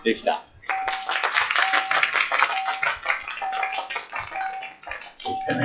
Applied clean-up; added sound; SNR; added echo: classical method log-MMSE.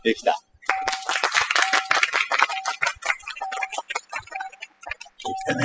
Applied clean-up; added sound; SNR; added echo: classical method spectral subtraction.